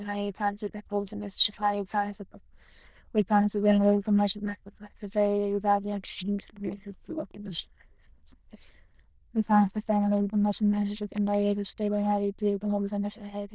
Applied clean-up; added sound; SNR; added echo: neural diffusion model UNIVERSE++.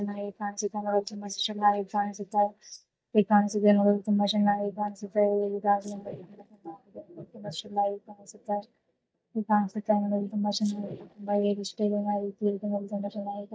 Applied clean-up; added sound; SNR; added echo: neural mask model DeepFilterNet 3.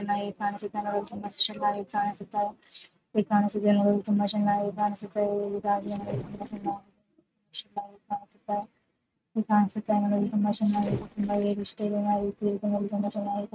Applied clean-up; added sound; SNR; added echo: neural mask model RNNoise.